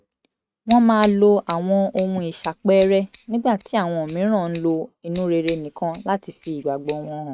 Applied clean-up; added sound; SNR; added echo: neural mask model RNNoise.